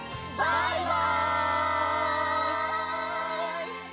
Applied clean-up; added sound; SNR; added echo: none; none; none; none.